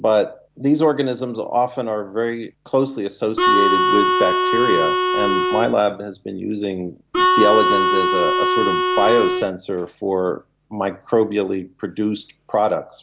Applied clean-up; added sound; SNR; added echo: none; Harmonica; -4 dB; none.